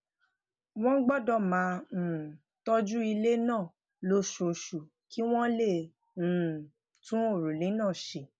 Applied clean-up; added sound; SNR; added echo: none; none; none; none.